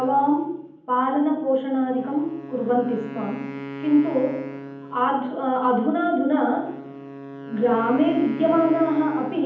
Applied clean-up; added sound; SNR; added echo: none; Wind instrument, woodwind instrument; 14 dB; reverberation time 0.8 s.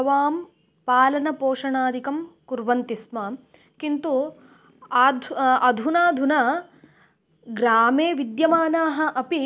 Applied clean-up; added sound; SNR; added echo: none; none; none; none.